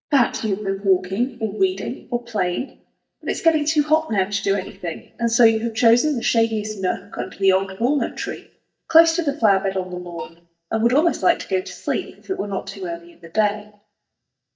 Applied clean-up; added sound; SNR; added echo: neural mask model DeepFilterNet 3.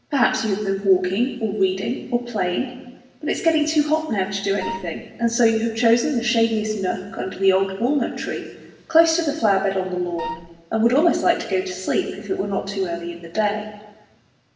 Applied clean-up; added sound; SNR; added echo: none; Wind instrument, woodwind instrument; 10 dB; reverberation time 1.1 s.